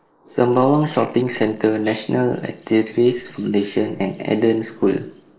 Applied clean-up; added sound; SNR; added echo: neural mask model Resemble Enhance denoiser.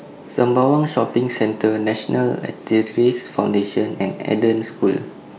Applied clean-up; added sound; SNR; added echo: none; none; none; none.